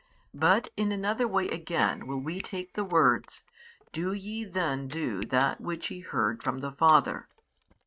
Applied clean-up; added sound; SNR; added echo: neural mask model RNNoise.